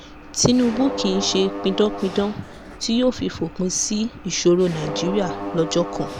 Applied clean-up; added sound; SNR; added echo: none; Mechanisms; 10 dB; none.